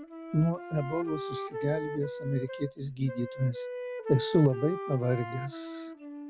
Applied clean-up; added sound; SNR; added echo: none; Wind instrument, woodwind instrument; 8 dB; none.